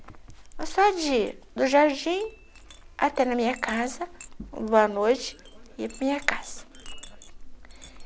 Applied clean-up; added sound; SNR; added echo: none; Chink, clink; 14 dB; none.